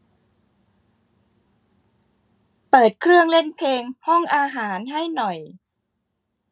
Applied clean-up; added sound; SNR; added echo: none; none; none; none.